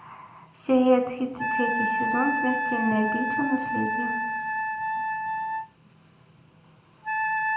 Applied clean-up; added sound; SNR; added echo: none; Wind instrument, woodwind instrument; 0 dB; reverberation time 0.7 s.